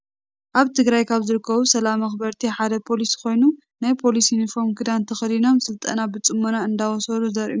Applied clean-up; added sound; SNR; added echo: none; none; none; none.